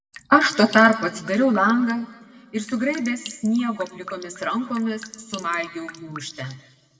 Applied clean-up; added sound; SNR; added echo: none; Drip; 19 dB; reverberation time 1.5 s.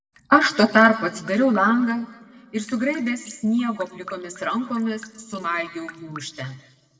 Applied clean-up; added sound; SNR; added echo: neural separator model SepFormer DNS4.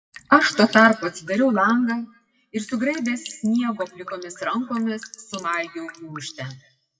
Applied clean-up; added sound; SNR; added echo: classical method WPE with log-MMSE.